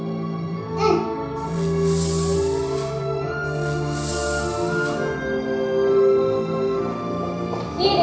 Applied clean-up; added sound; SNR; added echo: none; Fireworks; 15 dB; reverberation time 0.6 s.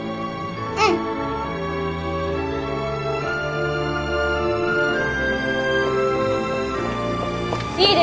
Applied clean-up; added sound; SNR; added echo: none; none; none; none.